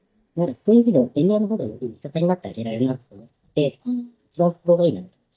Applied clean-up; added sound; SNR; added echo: neural mask model DeepFilterNet 3.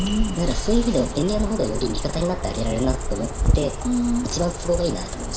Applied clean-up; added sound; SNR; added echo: none; Cricket; 2 dB; reverberation time 1.3 s.